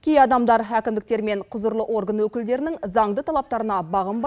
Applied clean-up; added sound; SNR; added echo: none; none; none; none.